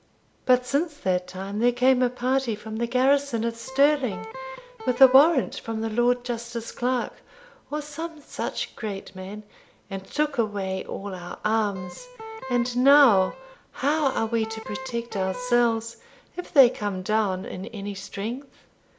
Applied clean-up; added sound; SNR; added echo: none; Electric guitar; 12 dB; none.